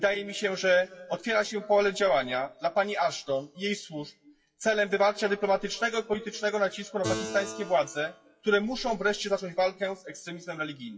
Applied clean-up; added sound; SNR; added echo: classical method WPE with log-MMSE.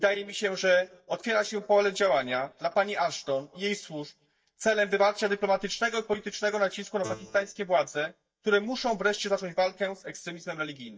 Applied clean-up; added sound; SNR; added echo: neural mask model DeepFilterNet 3.